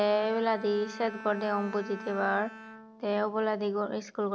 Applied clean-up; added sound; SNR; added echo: none; Bowed string instrument; 16 dB; none.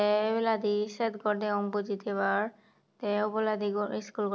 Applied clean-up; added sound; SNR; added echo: none; none; none; none.